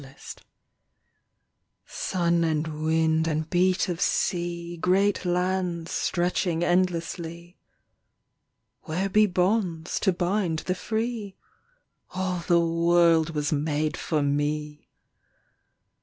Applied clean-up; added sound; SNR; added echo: none; none; none; none.